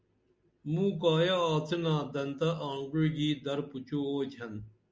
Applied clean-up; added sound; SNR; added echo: none; none; none; none.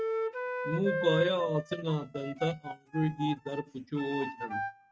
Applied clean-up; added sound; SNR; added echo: neural mask model RNNoise.